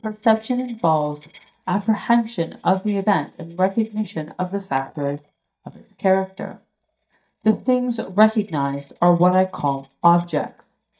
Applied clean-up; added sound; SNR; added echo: neural mask model DeepFilterNet 3.